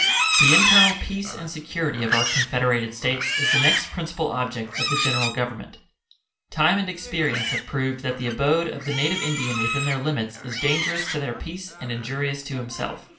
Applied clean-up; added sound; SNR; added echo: none; Livestock, farm animals, working animals; 0 dB; reverberation time 0.4 s.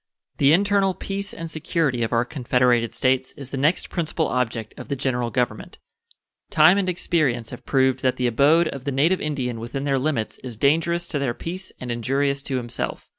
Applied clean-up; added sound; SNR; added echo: none; none; none; none.